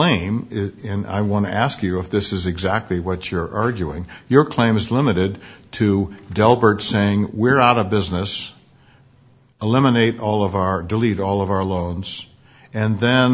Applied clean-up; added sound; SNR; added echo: none; none; none; none.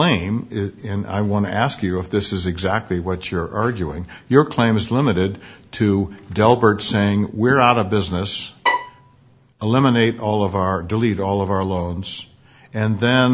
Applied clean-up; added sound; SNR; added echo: none; Bowed string instrument; 4 dB; none.